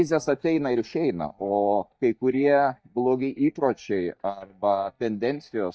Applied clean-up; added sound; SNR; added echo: neural mask model DeepFilterNet 3.